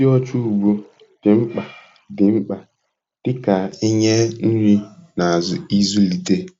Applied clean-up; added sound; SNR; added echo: none; none; none; none.